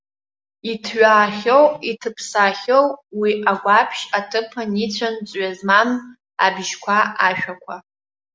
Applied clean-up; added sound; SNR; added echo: none; none; none; none.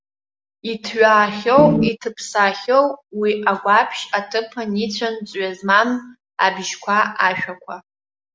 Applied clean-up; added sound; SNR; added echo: none; Organ; -4 dB; none.